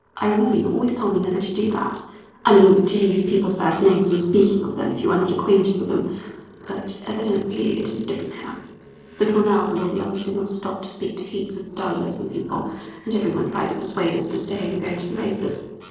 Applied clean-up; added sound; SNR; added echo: neural separator model SepFormer DNS4.